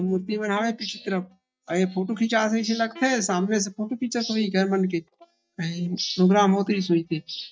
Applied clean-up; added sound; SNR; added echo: neural mask model DeepFilterNet 3.